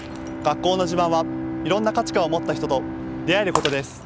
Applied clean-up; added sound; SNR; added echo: none; Bowed string instrument + Shatter; 5 dB; none.